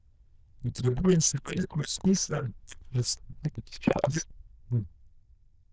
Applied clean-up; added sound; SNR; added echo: neural diffusion model UNIVERSE++.